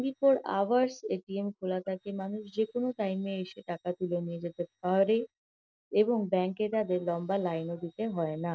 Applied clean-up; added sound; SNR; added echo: neural separator model SepFormer DNS4.